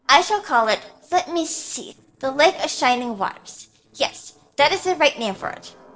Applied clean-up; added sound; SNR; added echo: neural separator model SepFormer DNS4.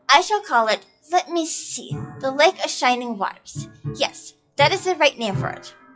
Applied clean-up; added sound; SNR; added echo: classical method WPE with log-MMSE.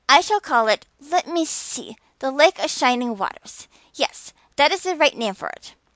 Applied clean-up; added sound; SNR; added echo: none; none; none; none.